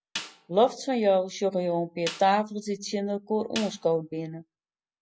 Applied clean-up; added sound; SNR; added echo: none; Snare drum; 16 dB; none.